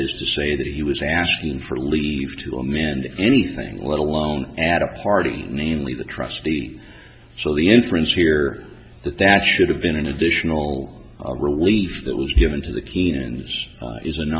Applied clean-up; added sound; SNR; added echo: none; none; none; none.